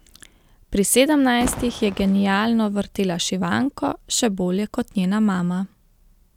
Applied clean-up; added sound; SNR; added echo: none; Fireworks; 12 dB; none.